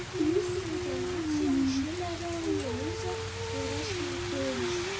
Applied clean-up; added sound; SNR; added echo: none; Rain; -4 dB; reverberation time 0.4 s.